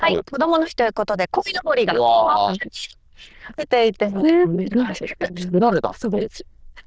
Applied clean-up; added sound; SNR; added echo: neural diffusion model UNIVERSE++.